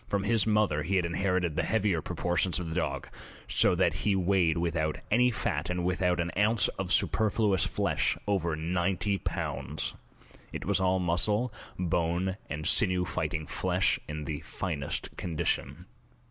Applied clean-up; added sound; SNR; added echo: none; none; none; none.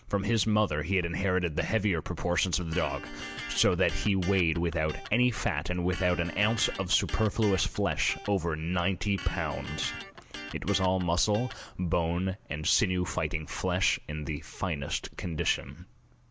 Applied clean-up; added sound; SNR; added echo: none; Electric guitar; 13 dB; none.